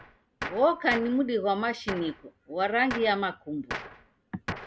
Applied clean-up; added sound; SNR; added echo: none; Gunshot, gunfire; 12 dB; none.